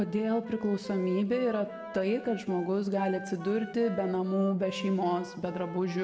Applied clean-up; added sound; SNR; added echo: none; Wind instrument, woodwind instrument; 15 dB; reverberation time 1.5 s.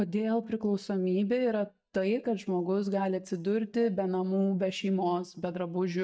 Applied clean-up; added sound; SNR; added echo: neural mask model DeepFilterNet 3.